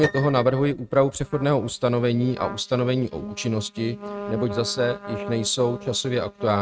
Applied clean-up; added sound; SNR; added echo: neural mask model RNNoise.